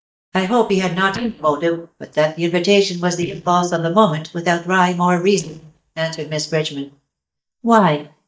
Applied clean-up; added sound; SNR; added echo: neural mask model DeepFilterNet 3.